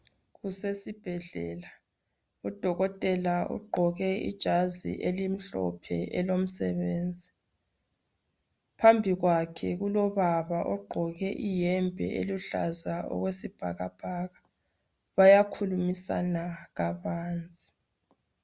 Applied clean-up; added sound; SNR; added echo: none; none; none; none.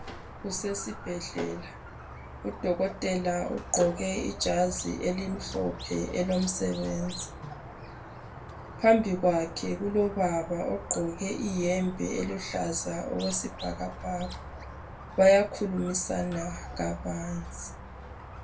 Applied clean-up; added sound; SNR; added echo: none; Squeak; 12 dB; reverberation time 0.2 s.